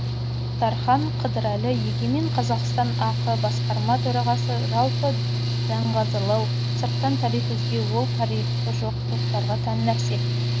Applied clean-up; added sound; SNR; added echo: none; Mechanical fan / Engine; -3 dB; none.